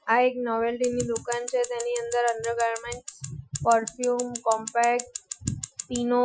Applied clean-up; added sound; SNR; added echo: classical method Wiener filter.